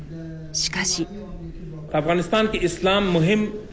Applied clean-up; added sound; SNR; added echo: none; Train; 16 dB; none.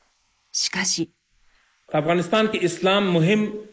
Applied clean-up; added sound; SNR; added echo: neural mask model Resemble Enhance denoiser.